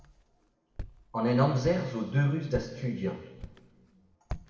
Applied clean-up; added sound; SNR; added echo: none; Walk, footsteps; 14 dB; reverberation time 1.6 s.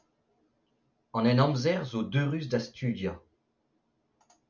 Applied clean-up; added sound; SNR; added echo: none; none; none; none.